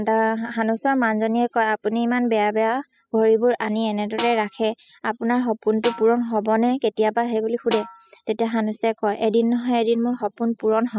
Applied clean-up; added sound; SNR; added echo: classical method spectral subtraction.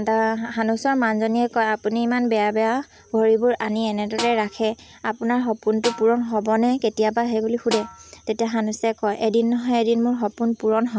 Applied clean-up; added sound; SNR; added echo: none; Snare drum; 13 dB; none.